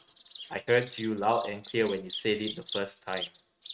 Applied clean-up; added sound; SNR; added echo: neural mask model RNNoise.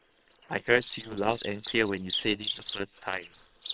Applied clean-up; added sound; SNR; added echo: neural separator model SepFormer WHAM!.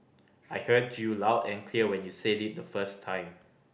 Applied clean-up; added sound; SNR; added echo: none; none; none; none.